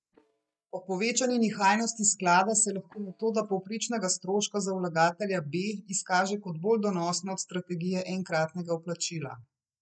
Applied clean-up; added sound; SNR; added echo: neural mask model DeepFilterNet 3.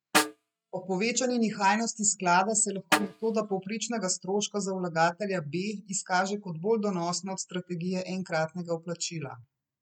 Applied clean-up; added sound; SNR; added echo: neural mask model RNNoise.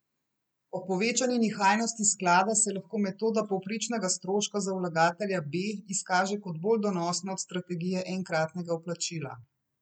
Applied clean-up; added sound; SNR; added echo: none; none; none; none.